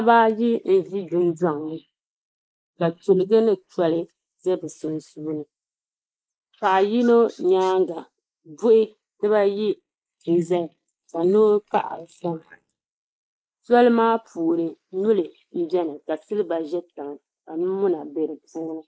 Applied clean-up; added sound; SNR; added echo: neural mask model Resemble Enhance denoiser.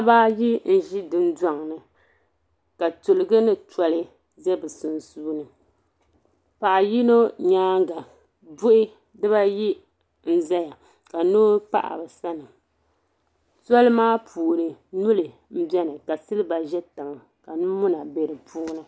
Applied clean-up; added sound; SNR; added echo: none; none; none; none.